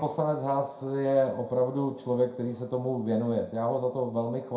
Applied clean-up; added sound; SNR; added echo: none; none; none; reverberation time 0.4 s.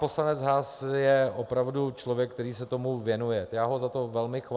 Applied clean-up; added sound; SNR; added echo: none; none; none; none.